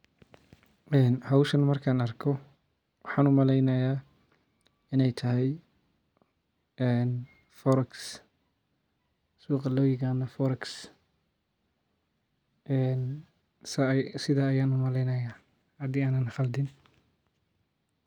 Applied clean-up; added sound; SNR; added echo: none; none; none; none.